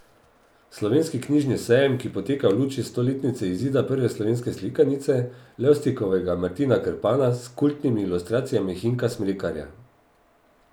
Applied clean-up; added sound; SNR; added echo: none; none; none; none.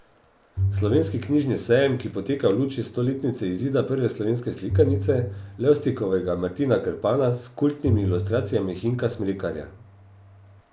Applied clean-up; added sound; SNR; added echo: none; Bowed string instrument; 7 dB; none.